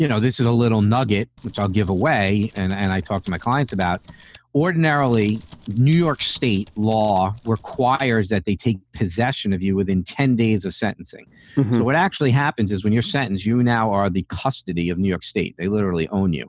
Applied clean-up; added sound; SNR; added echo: neural separator model SepFormer DNS4.